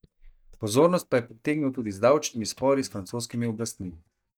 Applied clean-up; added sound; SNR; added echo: neural mask model DeepFilterNet 3.